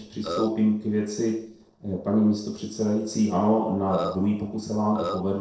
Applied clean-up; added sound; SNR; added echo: neural separator model SepFormer DNS4.